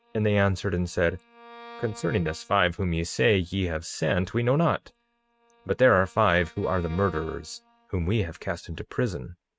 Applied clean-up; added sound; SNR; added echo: neural mask model RNNoise.